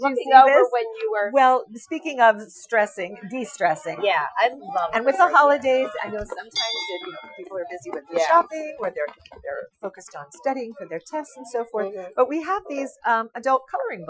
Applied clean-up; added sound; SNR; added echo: classical method Wiener filter.